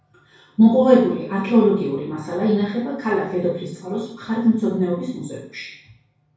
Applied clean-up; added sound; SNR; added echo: none; none; none; reverberation time 0.6 s.